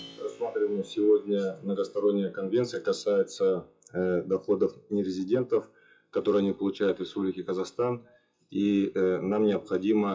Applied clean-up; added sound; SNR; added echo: classical method WPE with log-MMSE.